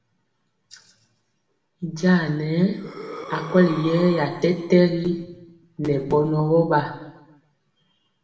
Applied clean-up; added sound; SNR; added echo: none; Breathing; 14 dB; reverberation time 1.0 s.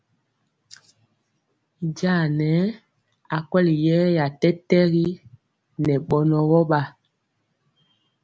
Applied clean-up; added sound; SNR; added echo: none; none; none; none.